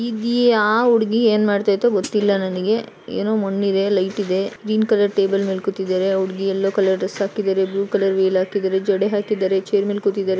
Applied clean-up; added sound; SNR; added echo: none; Hi-hat; 15 dB; none.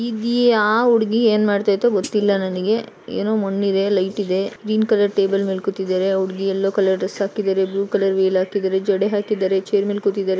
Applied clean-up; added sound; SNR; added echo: neural mask model Resemble Enhance denoiser.